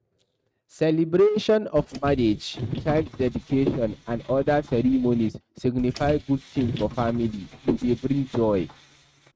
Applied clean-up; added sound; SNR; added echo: neural mask model RNNoise.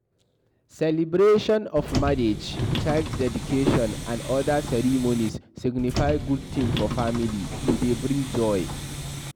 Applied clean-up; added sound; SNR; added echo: none; Subway, metro, underground; 5 dB; none.